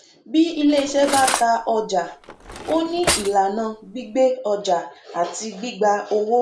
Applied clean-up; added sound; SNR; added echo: none; Cutlery, silverware; 6 dB; none.